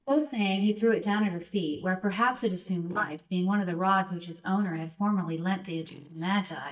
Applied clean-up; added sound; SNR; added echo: neural mask model DeepFilterNet 3.